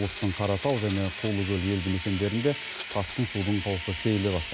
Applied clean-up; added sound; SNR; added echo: none; Domestic sounds, home sounds; 10 dB; none.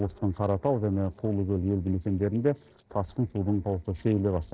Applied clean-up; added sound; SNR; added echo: neural separator model SepFormer DNS4.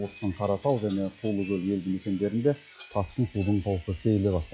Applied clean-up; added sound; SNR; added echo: classical method log-MMSE.